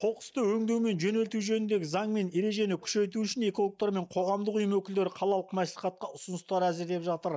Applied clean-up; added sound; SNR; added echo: neural mask model DeepFilterNet 3.